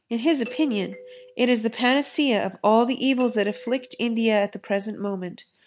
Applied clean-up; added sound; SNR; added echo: neural mask model RNNoise.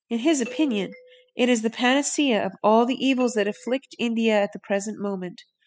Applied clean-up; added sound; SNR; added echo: classical method spectral subtraction.